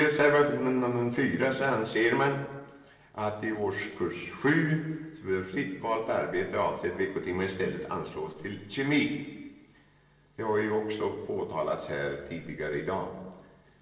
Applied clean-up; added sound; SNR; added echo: neural separator model SepFormer DNS4.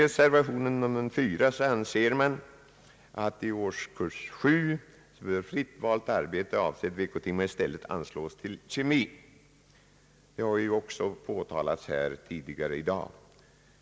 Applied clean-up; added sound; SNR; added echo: none; none; none; none.